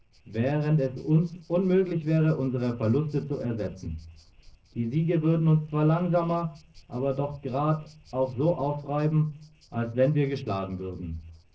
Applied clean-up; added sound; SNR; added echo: neural separator model SepFormer DNS4.